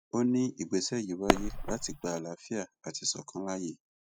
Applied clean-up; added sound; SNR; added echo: classical method spectral subtraction.